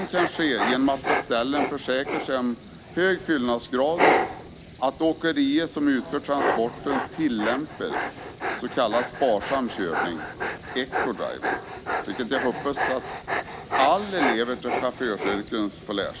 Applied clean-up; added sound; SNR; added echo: none; Dog + Cricket; 0 dB; none.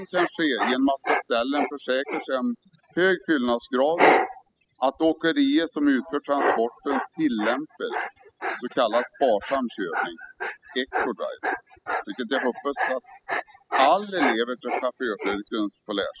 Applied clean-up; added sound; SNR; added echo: classical method spectral subtraction.